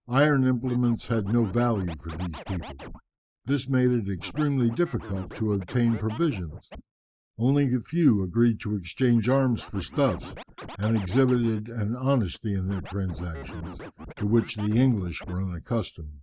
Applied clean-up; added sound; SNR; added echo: neural mask model Resemble Enhance denoiser.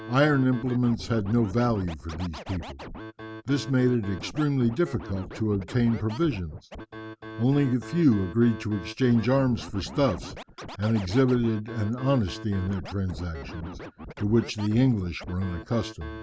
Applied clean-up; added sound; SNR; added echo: none; Scratching (performance technique); 14 dB; none.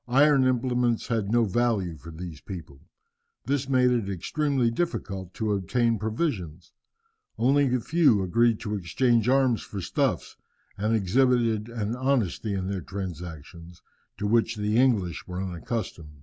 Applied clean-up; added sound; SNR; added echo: none; none; none; none.